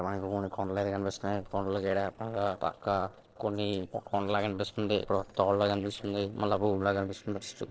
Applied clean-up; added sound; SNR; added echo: neural separator model SepFormer DNS4.